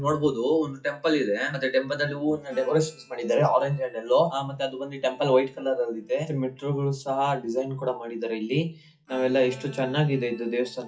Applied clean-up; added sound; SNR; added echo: classical method WPE with log-MMSE.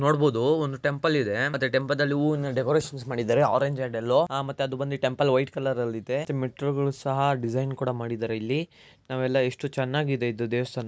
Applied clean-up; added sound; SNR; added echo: none; none; none; none.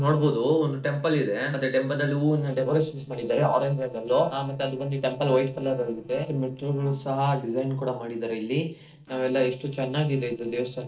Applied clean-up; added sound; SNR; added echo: neural separator model SepFormer DNS4.